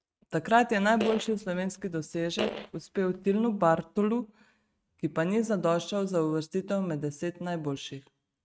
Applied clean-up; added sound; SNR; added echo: neural mask model RNNoise.